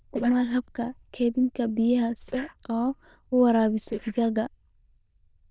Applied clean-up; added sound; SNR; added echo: neural diffusion model UNIVERSE++.